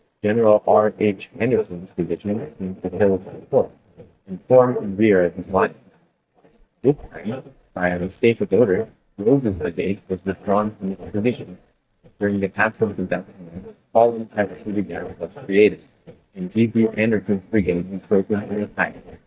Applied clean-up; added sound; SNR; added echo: neural mask model DeepFilterNet 3.